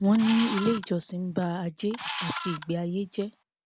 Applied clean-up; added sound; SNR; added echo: none; Camera; 8 dB; none.